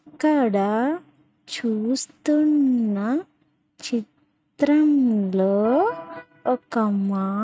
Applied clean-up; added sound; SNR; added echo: neural mask model RNNoise.